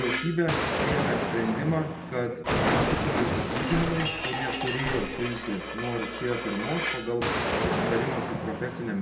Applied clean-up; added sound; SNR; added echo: none; Explosion; -1 dB; reverberation time 0.9 s.